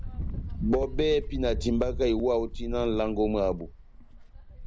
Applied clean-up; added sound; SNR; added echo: none; Wind; 6 dB; none.